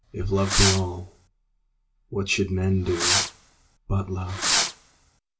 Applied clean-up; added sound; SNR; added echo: none; Fireworks; 0 dB; reverberation time 0.2 s.